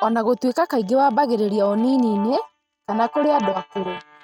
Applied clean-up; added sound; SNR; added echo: neural mask model RNNoise.